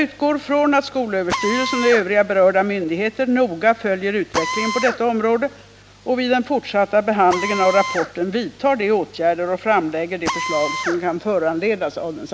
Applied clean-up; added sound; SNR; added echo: none; Drill; 11 dB; none.